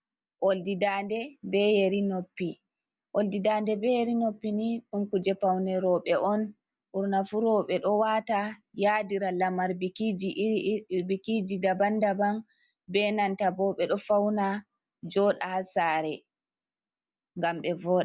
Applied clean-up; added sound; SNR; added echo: none; none; none; none.